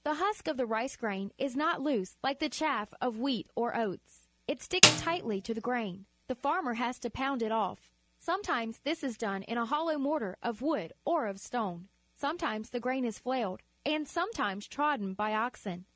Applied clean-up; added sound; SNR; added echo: none; Snare drum; -4 dB; none.